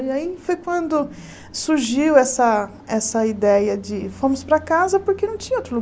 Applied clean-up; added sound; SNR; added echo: none; none; none; none.